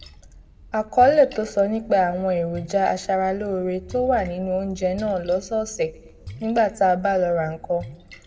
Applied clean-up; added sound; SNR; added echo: none; Splash, splatter; 19 dB; reverberation time 0.5 s.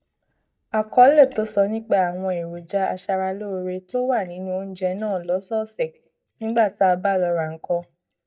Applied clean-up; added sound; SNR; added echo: neural mask model DeepFilterNet 3.